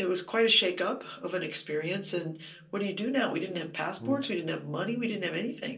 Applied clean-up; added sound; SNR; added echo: none; Brass instrument; 12 dB; reverberation time 0.3 s.